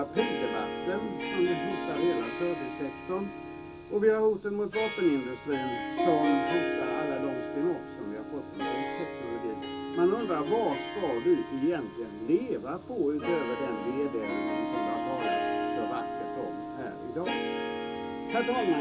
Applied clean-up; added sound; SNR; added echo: none; Harp; 3 dB; reverberation time 0.2 s.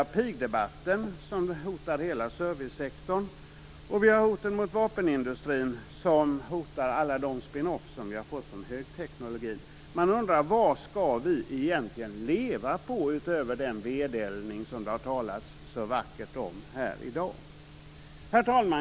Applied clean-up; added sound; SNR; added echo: none; none; none; none.